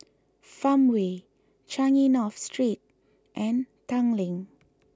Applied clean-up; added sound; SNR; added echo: none; none; none; none.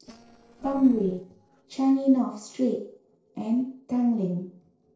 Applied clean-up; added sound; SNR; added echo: neural separator model SepFormer DNS4.